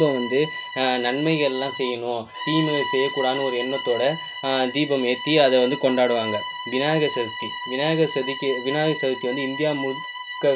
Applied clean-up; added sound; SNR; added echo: none; Bowed string instrument; 9 dB; none.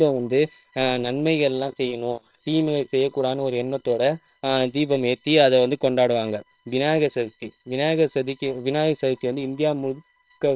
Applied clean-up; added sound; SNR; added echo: neural separator model SepFormer WHAM!.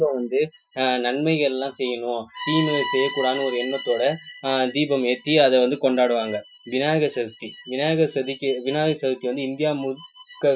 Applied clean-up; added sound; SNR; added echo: classical method Wiener filter.